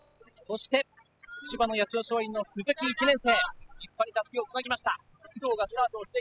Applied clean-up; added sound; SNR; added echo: classical method spectral subtraction.